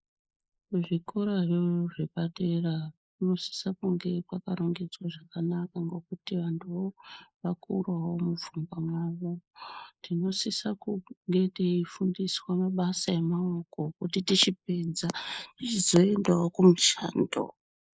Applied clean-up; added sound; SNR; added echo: neural mask model Resemble Enhance denoiser.